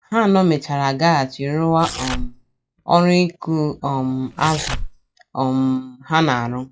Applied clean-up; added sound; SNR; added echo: classical method log-MMSE.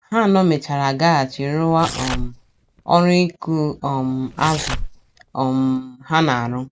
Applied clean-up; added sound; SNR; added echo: none; Tearing; 10 dB; none.